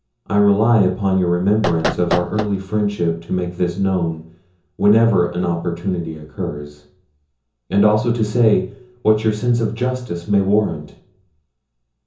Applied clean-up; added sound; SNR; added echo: none; Knock; 5 dB; reverberation time 0.6 s.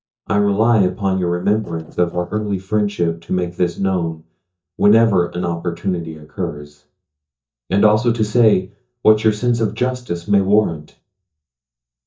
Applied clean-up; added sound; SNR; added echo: neural mask model DeepFilterNet 3.